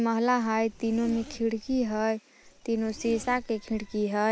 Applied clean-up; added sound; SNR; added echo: none; Zipper (clothing); 17 dB; none.